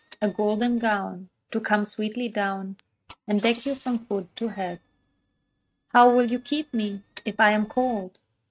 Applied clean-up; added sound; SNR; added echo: neural mask model RNNoise.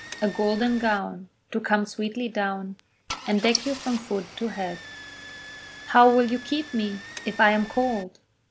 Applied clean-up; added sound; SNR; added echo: none; Engine starting / Car; 14 dB; none.